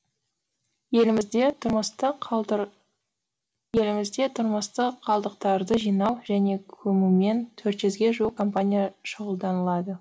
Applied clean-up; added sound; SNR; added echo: none; none; none; none.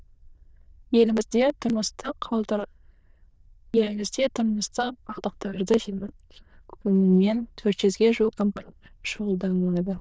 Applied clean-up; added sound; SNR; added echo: neural diffusion model UNIVERSE++.